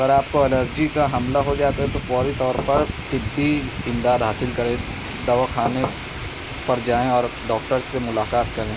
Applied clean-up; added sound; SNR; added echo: none; Knock / Wood; 8 dB; none.